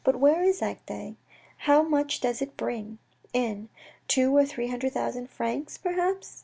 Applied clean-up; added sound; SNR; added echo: none; none; none; none.